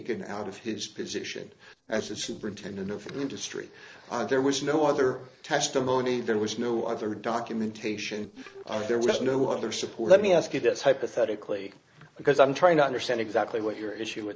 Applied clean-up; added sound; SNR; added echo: neural separator model SepFormer DNS4.